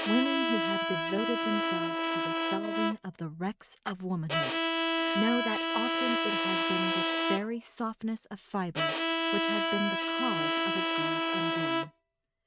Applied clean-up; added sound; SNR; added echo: neural mask model RNNoise.